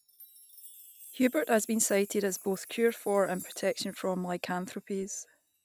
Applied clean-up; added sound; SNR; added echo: none; Chime; 18 dB; none.